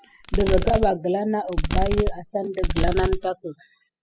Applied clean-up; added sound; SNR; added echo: classical method spectral subtraction.